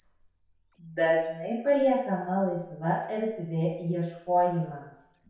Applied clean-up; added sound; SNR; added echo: none; Bird; 14 dB; reverberation time 0.7 s.